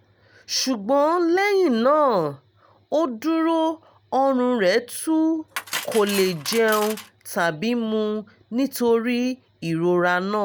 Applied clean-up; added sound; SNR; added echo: none; Cutlery, silverware; 14 dB; none.